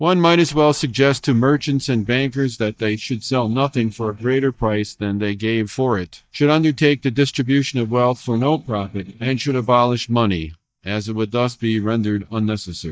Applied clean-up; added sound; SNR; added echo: neural mask model DeepFilterNet 3.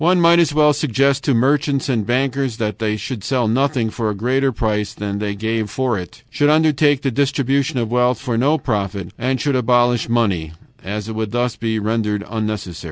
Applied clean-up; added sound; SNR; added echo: none; none; none; none.